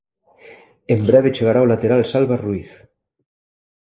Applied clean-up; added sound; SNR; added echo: neural mask model Resemble Enhance denoiser.